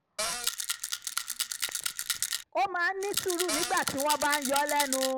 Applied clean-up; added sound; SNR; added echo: none; Cupboard open or close + Rattle; 1 dB; none.